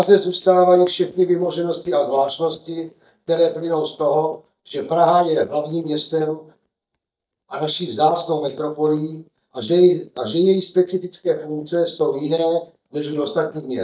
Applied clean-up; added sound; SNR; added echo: neural mask model DeepFilterNet 3.